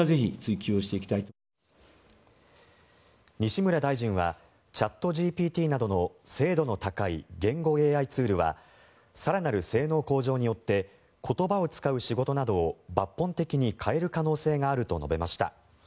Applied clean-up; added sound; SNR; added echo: none; none; none; none.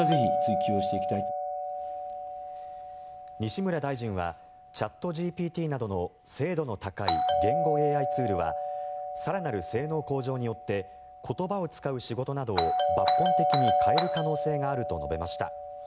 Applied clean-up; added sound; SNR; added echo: none; Doorbell; -2 dB; none.